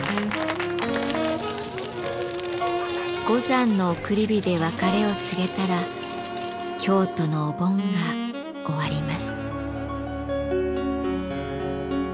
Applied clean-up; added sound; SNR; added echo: none; none; none; none.